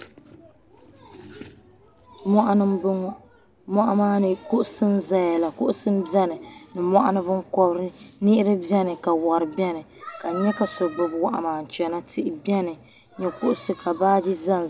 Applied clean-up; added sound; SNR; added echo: none; none; none; none.